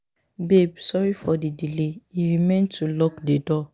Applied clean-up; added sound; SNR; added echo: none; none; none; none.